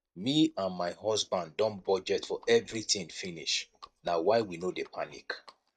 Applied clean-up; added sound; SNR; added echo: neural mask model DeepFilterNet 3.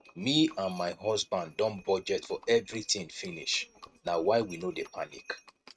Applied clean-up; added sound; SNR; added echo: neural mask model RNNoise.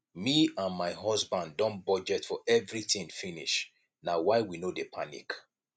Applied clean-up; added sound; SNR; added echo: none; none; none; none.